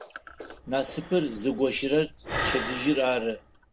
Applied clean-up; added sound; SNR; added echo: none; Breathing; 9 dB; none.